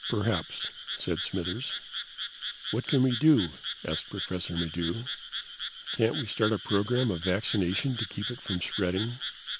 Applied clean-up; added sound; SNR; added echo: none; Frog; 7 dB; none.